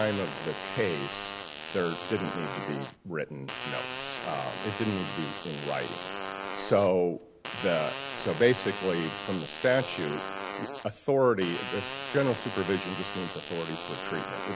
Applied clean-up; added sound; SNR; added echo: none; Fart; 6 dB; none.